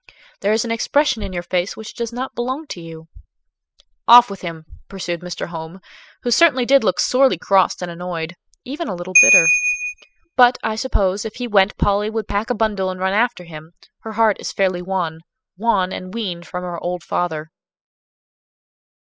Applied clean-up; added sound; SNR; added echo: classical method spectral subtraction.